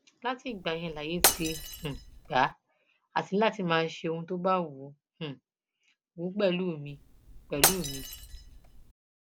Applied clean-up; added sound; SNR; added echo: none; Shatter; 0 dB; none.